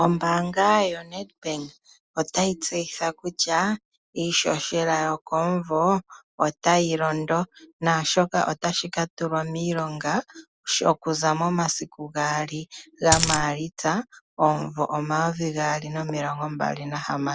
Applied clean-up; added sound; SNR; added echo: none; Coin (dropping); -3 dB; none.